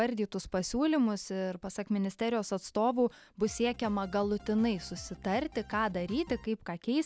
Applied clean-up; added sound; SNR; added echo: none; Drum kit; 18 dB; none.